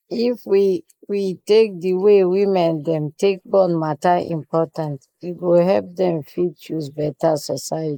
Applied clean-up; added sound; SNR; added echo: neural mask model Resemble Enhance denoiser.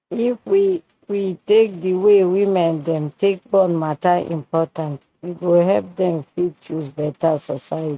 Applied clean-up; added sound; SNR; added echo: neural mask model RNNoise.